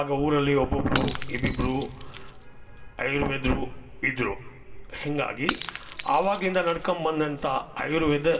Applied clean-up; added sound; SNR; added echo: none; Shatter / Crushing; 9 dB; reverberation time 2.6 s.